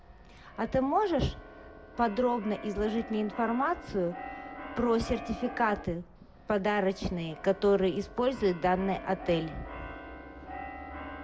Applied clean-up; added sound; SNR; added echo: none; Keyboard (musical); 14 dB; reverberation time 0.4 s.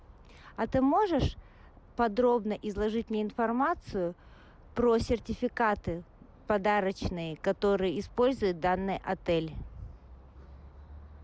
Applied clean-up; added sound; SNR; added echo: none; none; none; none.